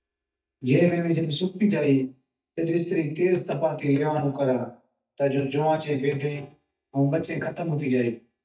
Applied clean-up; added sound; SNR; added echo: neural mask model DeepFilterNet 3.